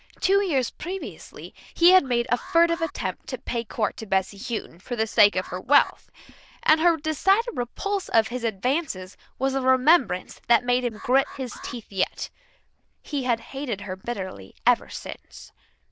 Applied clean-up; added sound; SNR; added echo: neural diffusion model UNIVERSE++.